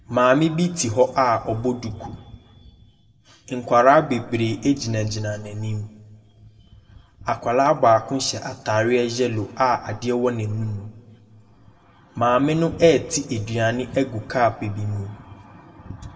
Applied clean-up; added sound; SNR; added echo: none; none; none; reverberation time 1.1 s.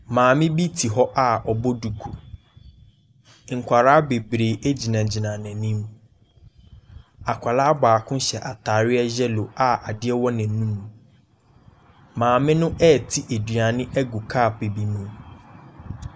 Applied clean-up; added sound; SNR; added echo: none; none; none; none.